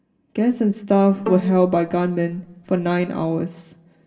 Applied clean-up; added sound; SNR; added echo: none; Bowed string instrument; 14 dB; reverberation time 0.8 s.